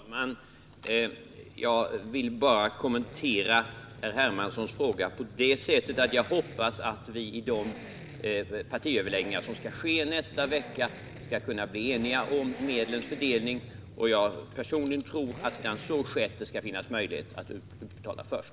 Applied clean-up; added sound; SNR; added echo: none; Accelerating, revving, vroom; 15 dB; none.